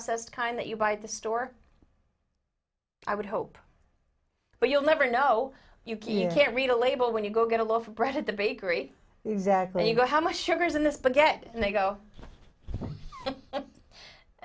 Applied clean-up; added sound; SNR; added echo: none; none; none; none.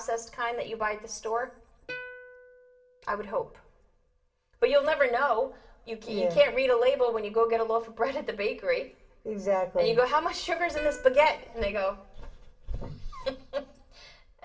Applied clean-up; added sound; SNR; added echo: none; Plucked string instrument; 19 dB; reverberation time 0.6 s.